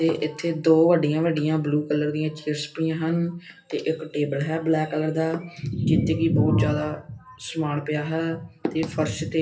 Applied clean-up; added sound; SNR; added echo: none; none; none; reverberation time 0.3 s.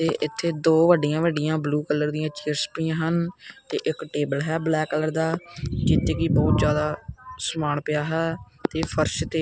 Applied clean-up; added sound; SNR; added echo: none; none; none; none.